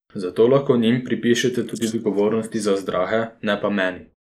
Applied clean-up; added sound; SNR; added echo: neural mask model Resemble Enhance denoiser.